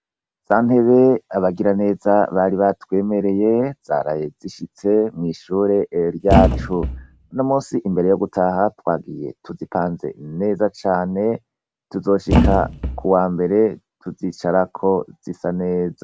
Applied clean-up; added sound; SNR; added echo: none; Thump, thud; 0 dB; none.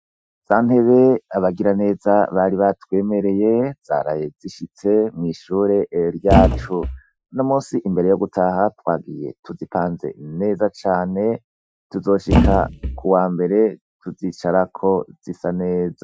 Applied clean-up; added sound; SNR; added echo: classical method Wiener filter.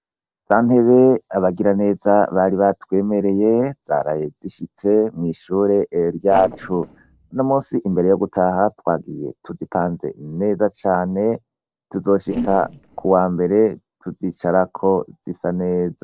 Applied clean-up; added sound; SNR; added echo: neural separator model SepFormer DNS4.